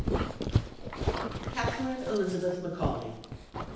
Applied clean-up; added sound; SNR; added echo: none; Dog; -1 dB; reverberation time 0.9 s.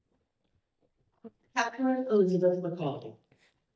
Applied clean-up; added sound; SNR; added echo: neural mask model DeepFilterNet 3.